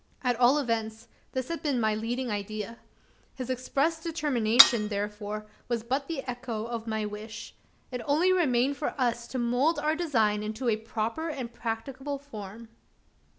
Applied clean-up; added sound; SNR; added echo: none; Cutlery, silverware / Dishes, pots, and pans; -5 dB; none.